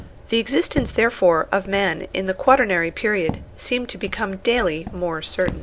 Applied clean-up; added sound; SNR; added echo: none; Walk, footsteps; 14 dB; none.